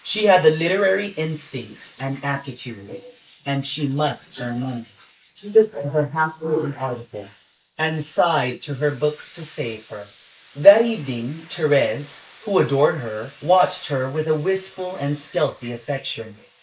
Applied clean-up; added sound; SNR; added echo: neural mask model Resemble Enhance denoiser.